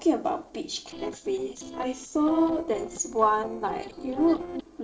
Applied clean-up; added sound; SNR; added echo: neural separator model SepFormer DNS4.